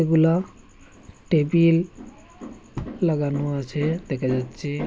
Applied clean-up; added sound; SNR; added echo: none; none; none; none.